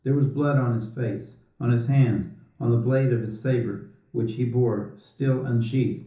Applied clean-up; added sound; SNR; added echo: none; none; none; reverberation time 0.7 s.